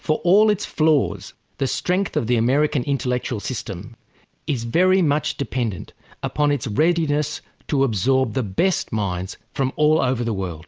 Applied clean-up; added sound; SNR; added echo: none; none; none; none.